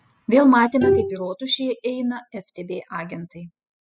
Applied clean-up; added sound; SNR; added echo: classical method spectral subtraction.